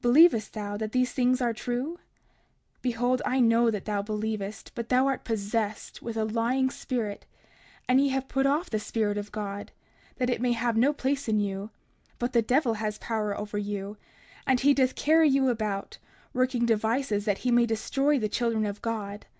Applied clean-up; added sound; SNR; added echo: none; none; none; none.